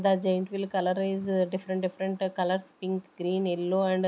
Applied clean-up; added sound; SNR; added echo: none; none; none; none.